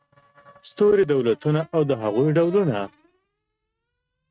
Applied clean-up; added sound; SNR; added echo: neural mask model RNNoise.